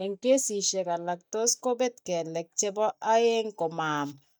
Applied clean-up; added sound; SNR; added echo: neural mask model DeepFilterNet 3.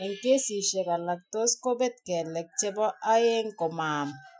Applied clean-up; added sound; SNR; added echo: classical method Wiener filter.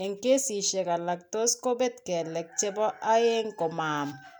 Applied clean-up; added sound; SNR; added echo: none; none; none; none.